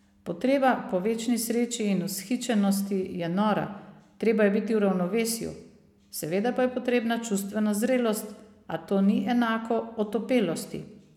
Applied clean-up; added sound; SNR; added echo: none; none; none; none.